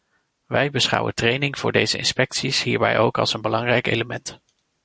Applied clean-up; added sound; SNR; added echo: none; none; none; none.